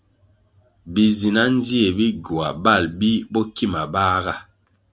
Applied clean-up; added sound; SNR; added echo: none; none; none; none.